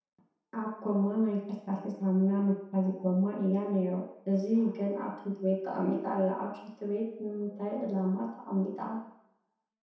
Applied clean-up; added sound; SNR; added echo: none; none; none; reverberation time 0.7 s.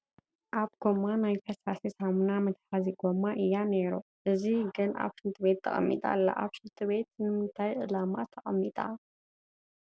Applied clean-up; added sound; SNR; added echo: none; none; none; none.